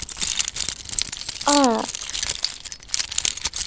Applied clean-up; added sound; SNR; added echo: none; Keys jangling; -1 dB; none.